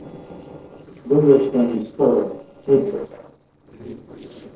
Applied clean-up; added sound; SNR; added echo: neural separator model SepFormer DNS4.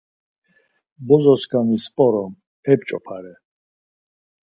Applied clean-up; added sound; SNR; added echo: none; none; none; none.